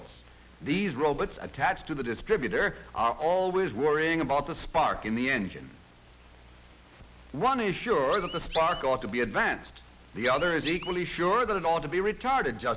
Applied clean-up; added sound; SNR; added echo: none; Chirp, tweet; 4 dB; none.